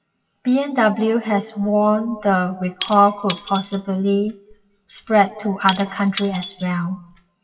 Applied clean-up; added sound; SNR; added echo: classical method WPE with log-MMSE.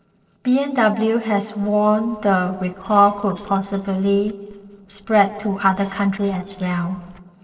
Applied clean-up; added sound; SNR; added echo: neural separator model SepFormer DNS4.